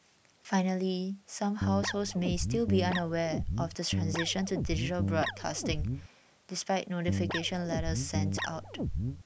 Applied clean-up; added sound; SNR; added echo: none; Guitar; 0 dB; none.